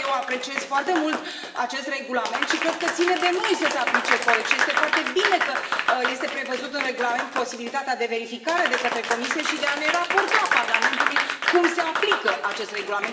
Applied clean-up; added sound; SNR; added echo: none; Applause; 0 dB; reverberation time 2.7 s.